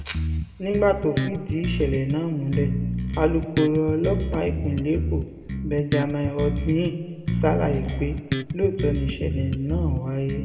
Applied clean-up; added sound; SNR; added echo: none; Bass guitar; 2 dB; reverberation time 1.6 s.